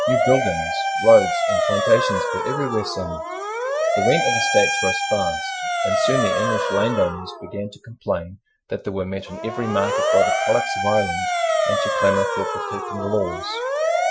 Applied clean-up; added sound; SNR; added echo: classical method Wiener filter.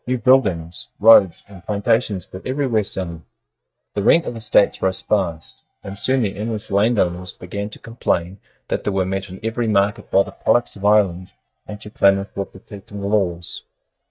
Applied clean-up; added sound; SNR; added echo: neural mask model DeepFilterNet 3.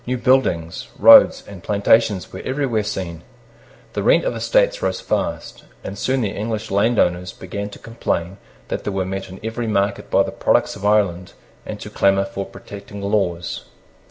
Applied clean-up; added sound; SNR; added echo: none; none; none; none.